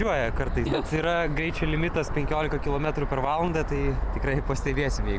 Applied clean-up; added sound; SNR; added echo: none; none; none; none.